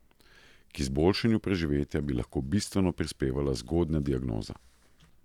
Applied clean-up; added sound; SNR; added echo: none; none; none; none.